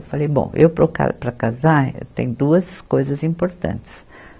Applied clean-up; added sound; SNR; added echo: none; none; none; none.